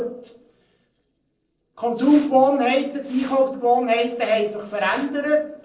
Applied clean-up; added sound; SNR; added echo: neural separator model SepFormer DNS4.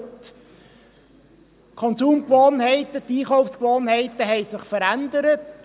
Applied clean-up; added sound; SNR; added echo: none; none; none; none.